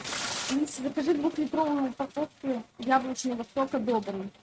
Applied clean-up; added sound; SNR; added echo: neural mask model RNNoise.